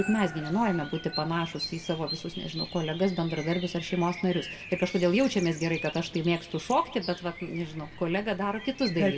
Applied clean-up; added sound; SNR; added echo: none; Bird vocalization, bird call, bird song; 12 dB; reverberation time 0.6 s.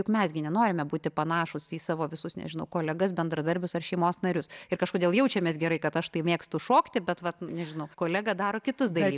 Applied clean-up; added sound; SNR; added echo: none; none; none; none.